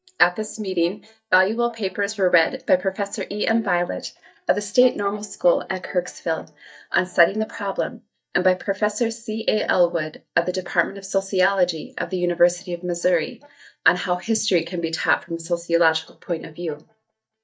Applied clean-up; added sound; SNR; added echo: neural mask model DeepFilterNet 3.